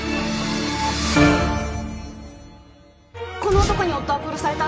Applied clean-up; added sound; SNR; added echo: none; none; none; none.